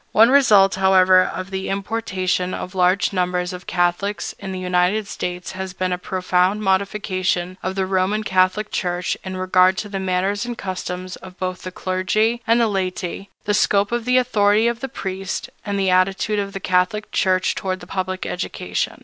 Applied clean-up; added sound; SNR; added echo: none; none; none; none.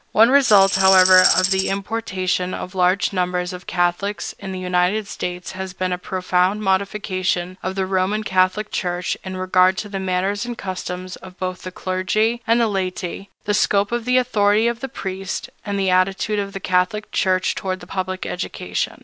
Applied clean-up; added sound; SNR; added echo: none; Tambourine; 1 dB; none.